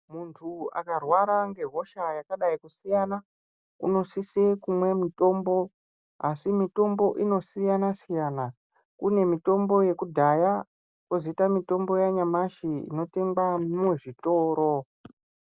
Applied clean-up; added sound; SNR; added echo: none; none; none; none.